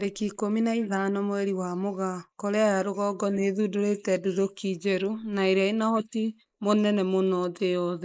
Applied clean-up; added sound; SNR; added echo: neural mask model Resemble Enhance denoiser.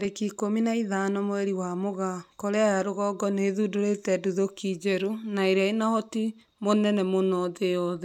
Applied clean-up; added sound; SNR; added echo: none; none; none; none.